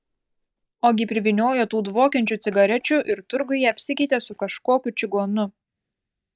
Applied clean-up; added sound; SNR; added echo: neural mask model DeepFilterNet 3.